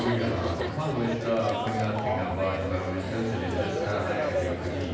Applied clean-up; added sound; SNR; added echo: none; Chatter; 3 dB; reverberation time 1.2 s.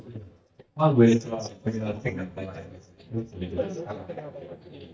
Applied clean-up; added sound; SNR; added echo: neural mask model DeepFilterNet 3.